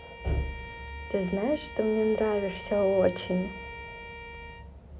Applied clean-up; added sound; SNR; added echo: none; Bowed string instrument; 14 dB; none.